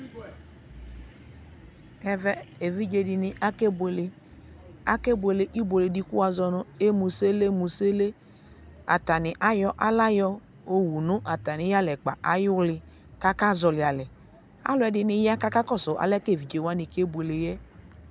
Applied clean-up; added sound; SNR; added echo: none; none; none; none.